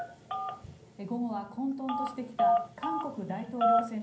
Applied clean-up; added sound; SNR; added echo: none; Telephone; -5 dB; reverberation time 0.6 s.